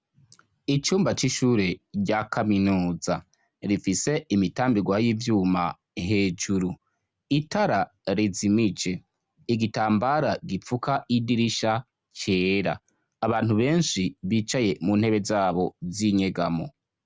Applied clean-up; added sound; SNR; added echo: none; none; none; none.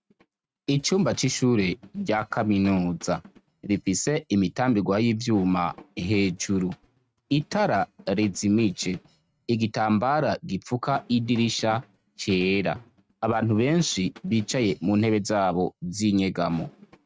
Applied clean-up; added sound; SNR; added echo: neural mask model RNNoise.